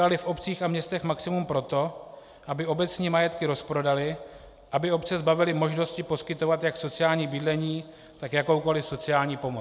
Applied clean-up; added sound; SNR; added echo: none; none; none; none.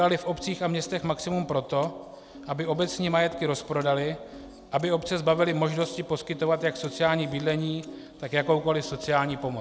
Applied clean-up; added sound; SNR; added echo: none; Piano; 18 dB; none.